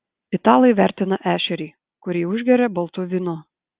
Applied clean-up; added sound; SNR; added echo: none; none; none; none.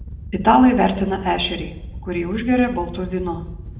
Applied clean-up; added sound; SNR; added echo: none; Wind / Boat, Water vehicle; 13 dB; reverberation time 0.6 s.